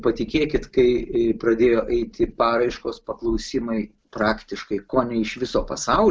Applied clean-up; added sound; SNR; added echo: none; none; none; none.